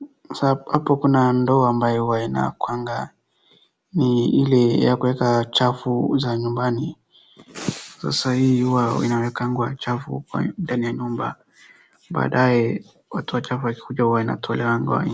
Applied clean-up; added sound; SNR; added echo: none; none; none; none.